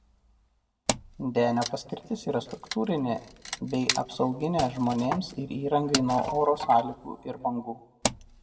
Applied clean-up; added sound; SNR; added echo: none; Wood; 8 dB; reverberation time 0.8 s.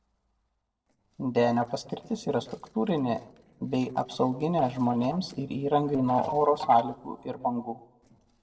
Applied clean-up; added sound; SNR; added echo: neural separator model SepFormer DNS4.